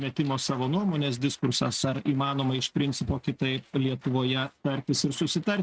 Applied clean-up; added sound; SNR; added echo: neural mask model RNNoise.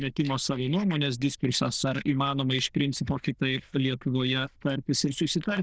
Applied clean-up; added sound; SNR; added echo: neural diffusion model UNIVERSE++.